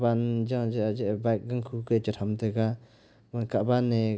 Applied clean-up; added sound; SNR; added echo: none; none; none; none.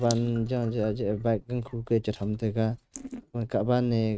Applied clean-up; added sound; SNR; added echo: neural mask model RNNoise.